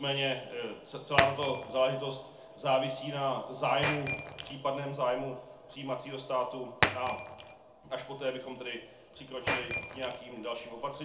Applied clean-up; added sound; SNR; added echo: none; Shatter; -1 dB; reverberation time 0.4 s.